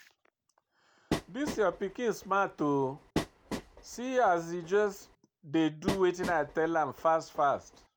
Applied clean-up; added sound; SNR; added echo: none; Train; 9 dB; none.